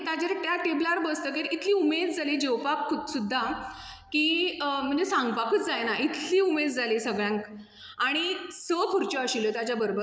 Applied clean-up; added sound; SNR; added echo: none; none; none; none.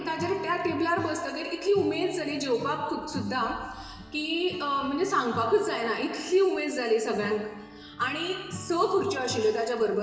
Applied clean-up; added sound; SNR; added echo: none; Acoustic guitar / Strum; 16 dB; reverberation time 1.2 s.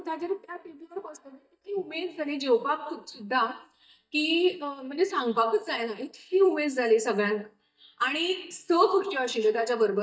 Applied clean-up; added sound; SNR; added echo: neural mask model DeepFilterNet 3.